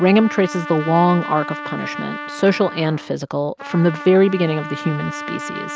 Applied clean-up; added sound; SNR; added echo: none; Trumpet; 12 dB; none.